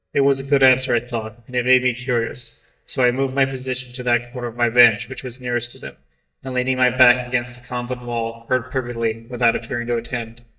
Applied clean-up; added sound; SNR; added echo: neural mask model DeepFilterNet 3.